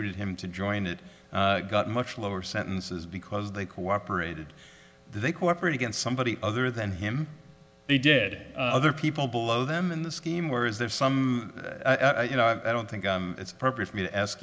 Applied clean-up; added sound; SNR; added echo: none; none; none; none.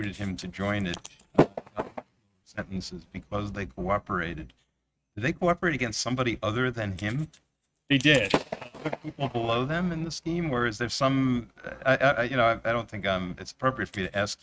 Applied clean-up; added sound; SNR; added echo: neural mask model RNNoise.